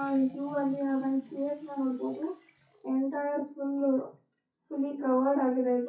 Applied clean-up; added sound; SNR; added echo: classical method WPE with log-MMSE.